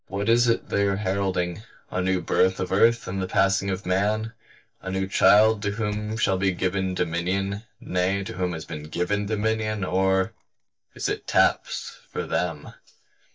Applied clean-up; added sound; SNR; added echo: neural mask model DeepFilterNet 3.